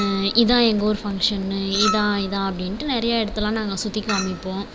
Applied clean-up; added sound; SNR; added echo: none; Chink, clink; 11 dB; none.